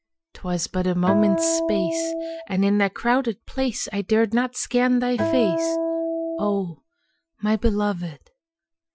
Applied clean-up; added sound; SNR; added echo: classical method Wiener filter.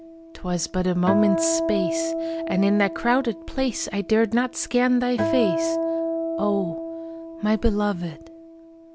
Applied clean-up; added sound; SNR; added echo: none; Acoustic guitar; 4 dB; none.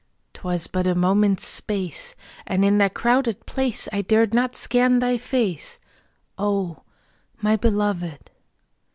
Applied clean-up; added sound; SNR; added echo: none; none; none; none.